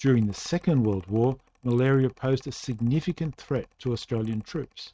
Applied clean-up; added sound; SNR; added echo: neural mask model RNNoise.